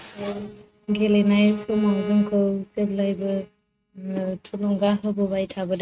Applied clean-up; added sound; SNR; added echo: neural mask model RNNoise.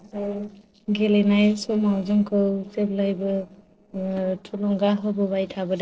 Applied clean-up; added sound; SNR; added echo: neural separator model SepFormer DNS4.